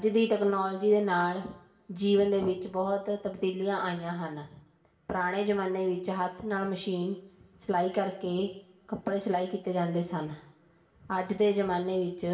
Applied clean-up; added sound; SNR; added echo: none; none; none; reverberation time 0.7 s.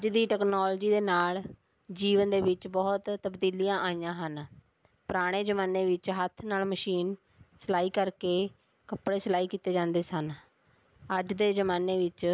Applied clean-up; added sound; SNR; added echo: none; none; none; none.